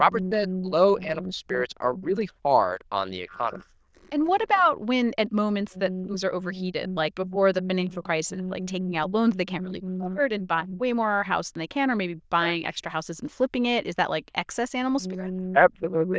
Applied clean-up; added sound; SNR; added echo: neural diffusion model UNIVERSE++.